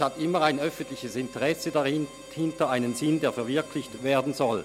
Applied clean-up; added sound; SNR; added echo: none; Harmonica; 18 dB; none.